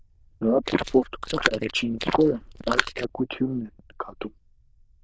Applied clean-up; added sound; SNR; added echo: neural diffusion model UNIVERSE++.